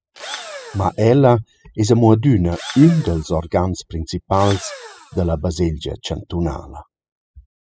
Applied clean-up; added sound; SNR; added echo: classical method spectral subtraction.